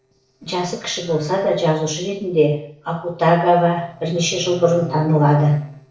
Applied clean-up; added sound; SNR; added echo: neural separator model SepFormer DNS4.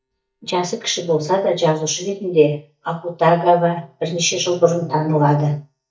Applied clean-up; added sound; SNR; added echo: neural mask model DeepFilterNet 3.